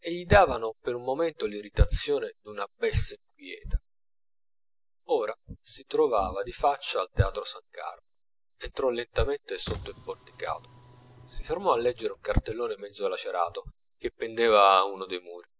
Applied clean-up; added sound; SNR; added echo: none; Car; 17 dB; none.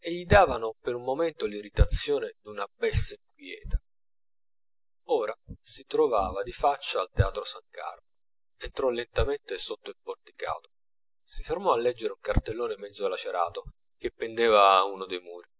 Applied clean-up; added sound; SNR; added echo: none; none; none; none.